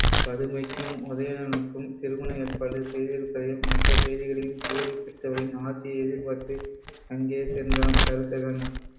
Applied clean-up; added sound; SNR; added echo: none; Domestic sounds, home sounds; -3 dB; reverberation time 0.8 s.